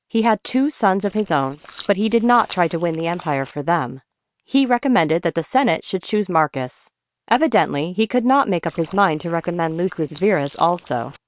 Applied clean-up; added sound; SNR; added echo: neural separator model SepFormer WHAM!.